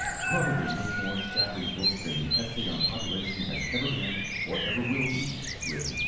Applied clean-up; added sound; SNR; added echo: none; Bird vocalization, bird call, bird song; -2 dB; reverberation time 1.1 s.